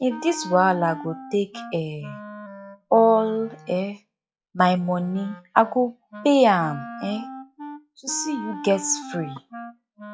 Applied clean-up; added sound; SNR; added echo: classical method log-MMSE.